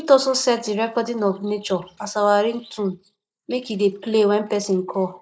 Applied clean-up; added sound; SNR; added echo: neural mask model Resemble Enhance denoiser.